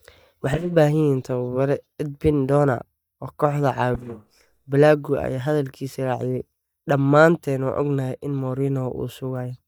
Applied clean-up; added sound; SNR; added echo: neural mask model DeepFilterNet 3.